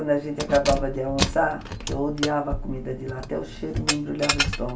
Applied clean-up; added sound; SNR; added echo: none; Keys jangling; 3 dB; reverberation time 0.2 s.